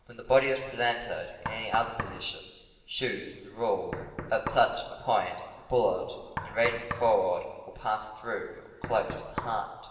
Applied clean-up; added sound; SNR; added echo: none; Knock; 13 dB; reverberation time 1.4 s.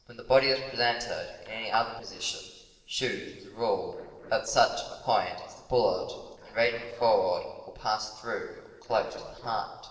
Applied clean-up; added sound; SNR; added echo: neural separator model SepFormer DNS4.